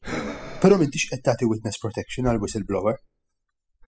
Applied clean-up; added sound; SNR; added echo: classical method spectral subtraction.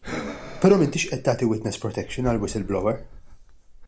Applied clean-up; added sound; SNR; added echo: none; Breathing; 13 dB; none.